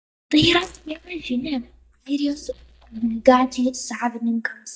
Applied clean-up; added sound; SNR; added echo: neural mask model DeepFilterNet 3.